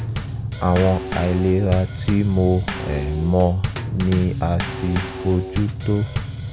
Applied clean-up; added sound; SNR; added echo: none; Bass drum / Snare drum / Drum kit; 6 dB; none.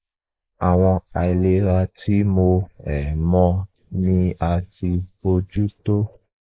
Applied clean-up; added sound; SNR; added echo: neural mask model Resemble Enhance denoiser.